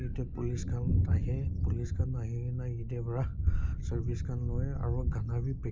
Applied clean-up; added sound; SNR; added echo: none; Thunder; -3 dB; none.